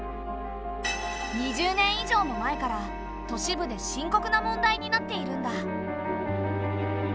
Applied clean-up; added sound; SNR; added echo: none; none; none; none.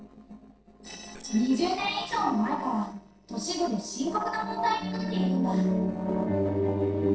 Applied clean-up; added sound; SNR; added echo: neural separator model SepFormer DNS4.